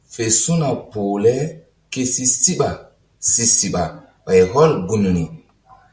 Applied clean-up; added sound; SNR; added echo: none; none; none; none.